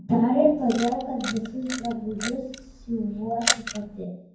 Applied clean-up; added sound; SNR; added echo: none; Camera; 7 dB; reverberation time 0.9 s.